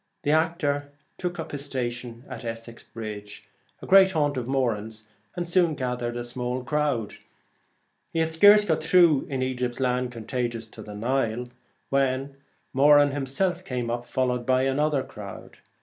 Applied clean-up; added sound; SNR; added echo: none; none; none; none.